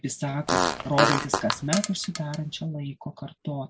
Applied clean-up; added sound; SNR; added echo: none; Fart; -2 dB; none.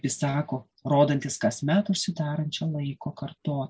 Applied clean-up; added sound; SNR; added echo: none; none; none; none.